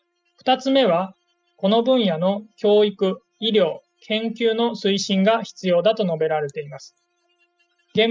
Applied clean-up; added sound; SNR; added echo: classical method spectral subtraction.